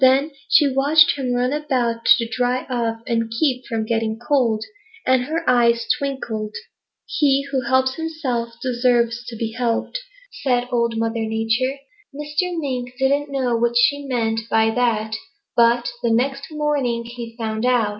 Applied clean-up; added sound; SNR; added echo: none; none; none; none.